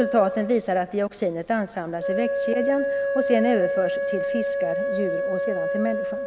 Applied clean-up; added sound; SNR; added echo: none; Wind instrument, woodwind instrument; 1 dB; none.